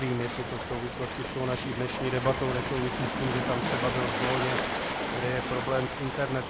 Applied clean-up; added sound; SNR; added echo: none; Waves, surf; 0 dB; none.